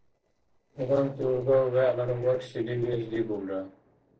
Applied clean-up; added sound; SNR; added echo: neural separator model SepFormer DNS4.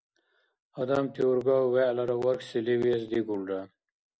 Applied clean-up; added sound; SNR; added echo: none; none; none; none.